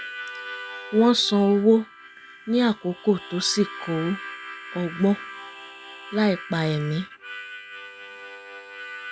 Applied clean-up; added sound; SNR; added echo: none; Harmonica; 14 dB; none.